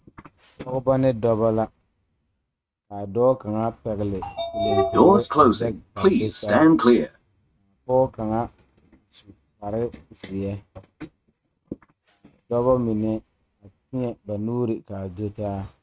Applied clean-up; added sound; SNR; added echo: neural mask model RNNoise.